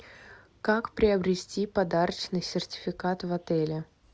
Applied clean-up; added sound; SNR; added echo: none; none; none; none.